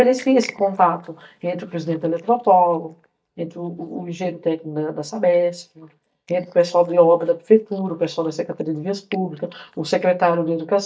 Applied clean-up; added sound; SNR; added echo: neural mask model DeepFilterNet 3.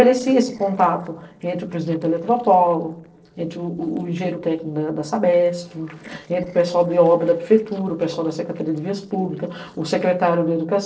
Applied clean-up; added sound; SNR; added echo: neural separator model SepFormer DNS4.